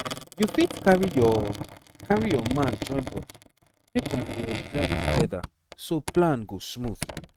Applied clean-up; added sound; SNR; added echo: neural mask model RNNoise.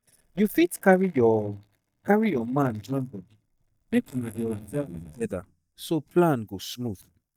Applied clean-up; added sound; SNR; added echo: neural mask model DeepFilterNet 3.